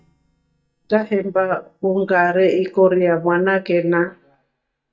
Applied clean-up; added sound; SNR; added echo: neural mask model DeepFilterNet 3.